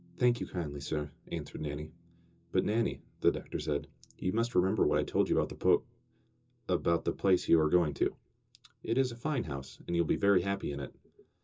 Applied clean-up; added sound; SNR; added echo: none; none; none; reverberation time 0.2 s.